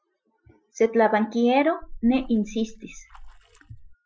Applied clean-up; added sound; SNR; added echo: classical method Wiener filter.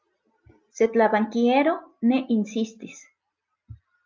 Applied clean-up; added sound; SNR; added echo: none; none; none; none.